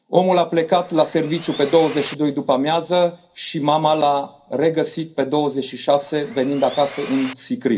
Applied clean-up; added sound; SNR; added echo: none; Sawing; 14 dB; reverberation time 0.3 s.